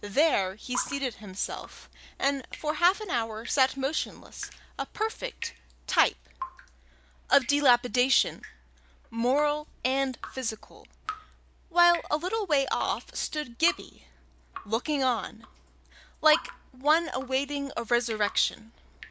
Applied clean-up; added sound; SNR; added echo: none; Drip; 16 dB; none.